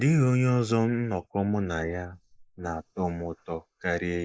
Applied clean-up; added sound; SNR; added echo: neural mask model Resemble Enhance denoiser.